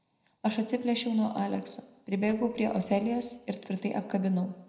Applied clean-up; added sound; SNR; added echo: neural separator model SepFormer DNS4.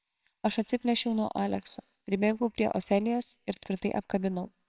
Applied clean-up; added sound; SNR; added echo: neural separator model SepFormer WHAMR!.